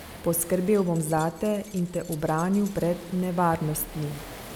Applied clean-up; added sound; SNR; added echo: none; Keys jangling + Waves, surf; 17 dB; none.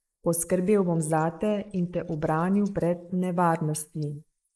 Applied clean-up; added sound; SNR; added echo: neural mask model Resemble Enhance denoiser.